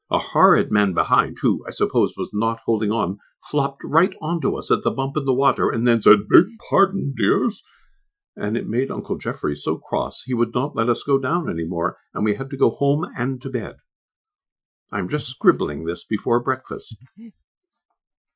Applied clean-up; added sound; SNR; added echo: classical method Wiener filter.